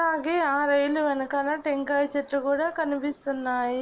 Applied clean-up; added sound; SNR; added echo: neural separator model SepFormer DNS4.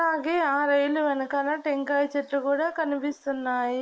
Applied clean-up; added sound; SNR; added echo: neural mask model Resemble Enhance denoiser.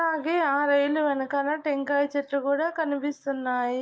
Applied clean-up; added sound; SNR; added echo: neural mask model DeepFilterNet 3.